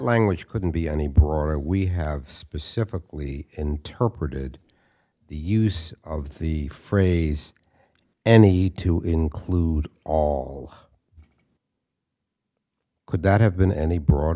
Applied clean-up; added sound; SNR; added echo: none; none; none; none.